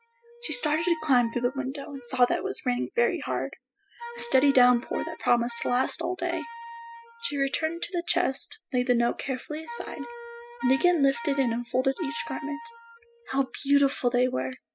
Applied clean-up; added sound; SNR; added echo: classical method spectral subtraction.